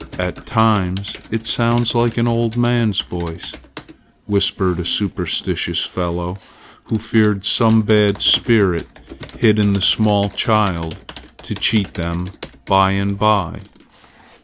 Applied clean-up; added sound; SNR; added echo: none; Computer keyboard; 19 dB; none.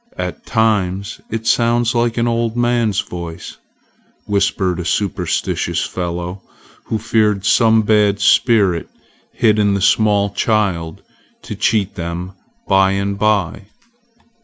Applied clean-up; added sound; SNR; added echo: none; none; none; none.